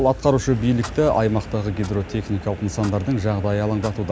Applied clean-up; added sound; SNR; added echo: none; Clock; 15 dB; none.